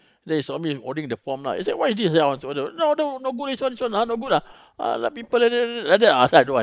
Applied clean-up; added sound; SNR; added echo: neural mask model Resemble Enhance denoiser.